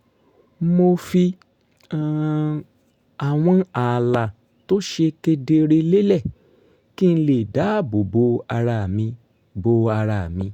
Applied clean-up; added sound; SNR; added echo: none; none; none; none.